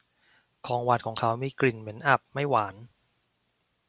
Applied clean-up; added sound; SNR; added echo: none; none; none; none.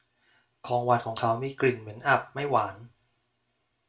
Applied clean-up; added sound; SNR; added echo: none; none; none; reverberation time 0.3 s.